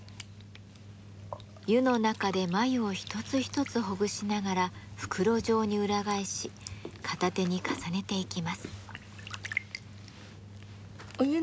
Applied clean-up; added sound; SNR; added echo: none; none; none; none.